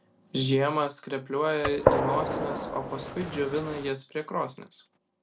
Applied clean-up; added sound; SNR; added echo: none; Gunshot, gunfire; -1 dB; none.